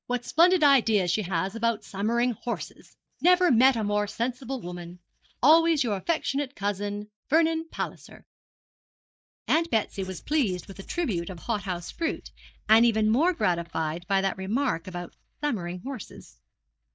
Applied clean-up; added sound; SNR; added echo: neural mask model DeepFilterNet 3.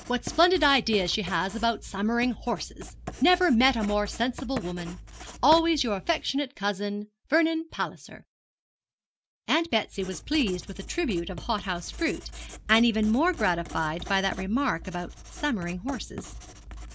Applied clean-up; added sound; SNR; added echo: none; Writing; 15 dB; none.